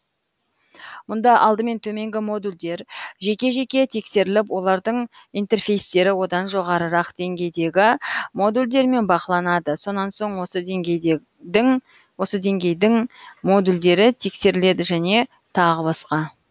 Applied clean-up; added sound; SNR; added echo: none; none; none; none.